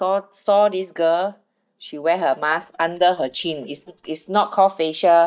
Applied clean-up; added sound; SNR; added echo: neural mask model DeepFilterNet 3.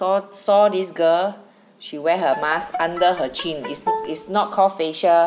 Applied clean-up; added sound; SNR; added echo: none; Bowed string instrument; 10 dB; none.